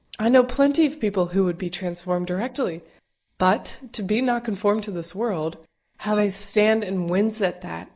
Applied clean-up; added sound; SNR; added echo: neural mask model Resemble Enhance denoiser.